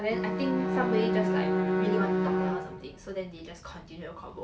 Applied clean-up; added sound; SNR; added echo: none; Bowed string instrument; -4 dB; none.